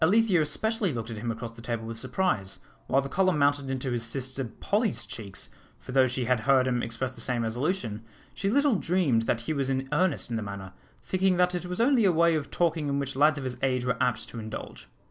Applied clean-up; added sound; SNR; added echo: none; none; none; none.